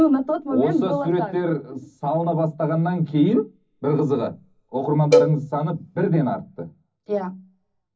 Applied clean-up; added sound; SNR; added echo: none; Cowbell; 1 dB; reverberation time 0.4 s.